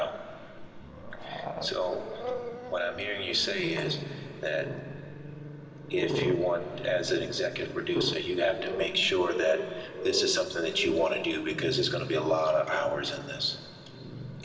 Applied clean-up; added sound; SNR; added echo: none; Growling; 7 dB; reverberation time 2.2 s.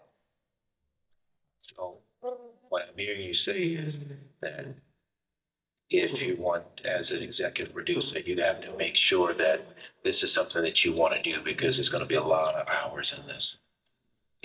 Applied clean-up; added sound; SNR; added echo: neural mask model DeepFilterNet 3.